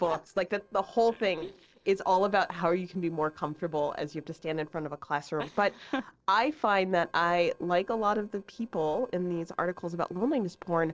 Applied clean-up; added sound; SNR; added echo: neural separator model SepFormer DNS4.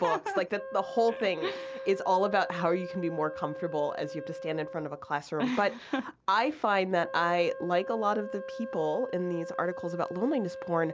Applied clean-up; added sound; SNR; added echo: none; Wind instrument, woodwind instrument; 11 dB; none.